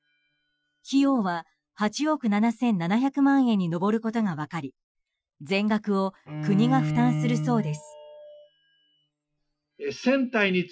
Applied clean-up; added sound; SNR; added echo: classical method Wiener filter.